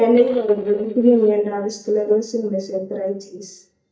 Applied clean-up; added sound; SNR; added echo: neural mask model DeepFilterNet 3.